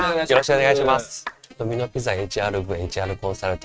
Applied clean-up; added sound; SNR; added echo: neural mask model RNNoise.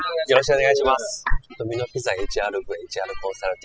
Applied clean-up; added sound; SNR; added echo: classical method spectral subtraction.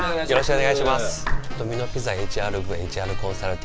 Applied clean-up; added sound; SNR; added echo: none; Clapping; 14 dB; none.